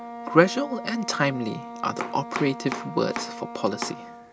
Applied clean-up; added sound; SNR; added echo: none; Domestic sounds, home sounds + Wind instrument, woodwind instrument; 9 dB; none.